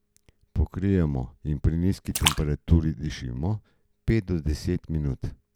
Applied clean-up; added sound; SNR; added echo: none; Splash, splatter; 7 dB; none.